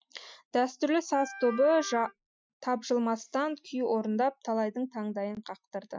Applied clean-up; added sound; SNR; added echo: classical method Wiener filter.